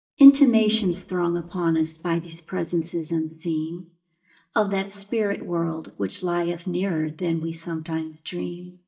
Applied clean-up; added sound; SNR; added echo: neural mask model DeepFilterNet 3.